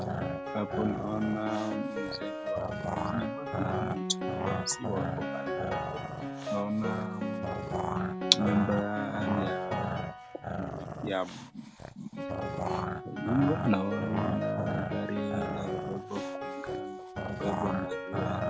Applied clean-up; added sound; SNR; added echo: none; Growling + Piano; -1 dB; none.